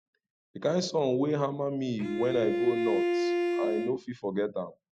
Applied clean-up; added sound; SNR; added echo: neural mask model RNNoise.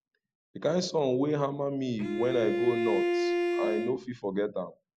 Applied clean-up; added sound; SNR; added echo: none; Bowed string instrument; -1 dB; none.